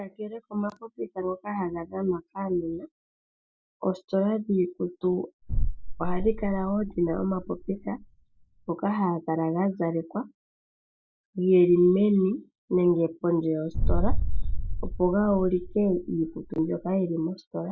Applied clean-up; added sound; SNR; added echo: neural mask model DeepFilterNet 3.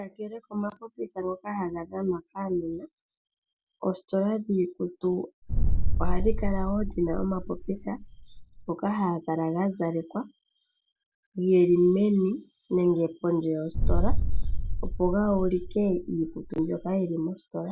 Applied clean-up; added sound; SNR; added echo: none; Boom; -4 dB; none.